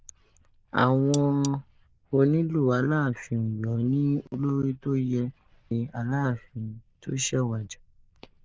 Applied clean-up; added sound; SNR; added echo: neural diffusion model UNIVERSE++.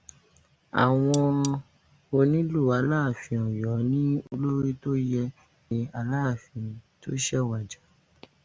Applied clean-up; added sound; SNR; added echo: none; Cutlery, silverware; 14 dB; none.